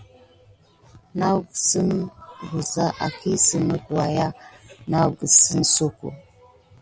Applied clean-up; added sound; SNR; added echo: none; none; none; none.